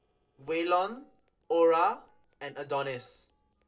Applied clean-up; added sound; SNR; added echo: neural separator model SepFormer DNS4.